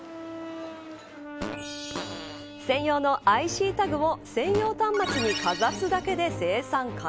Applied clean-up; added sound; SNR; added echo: none; Fart + Brass instrument; 12 dB; none.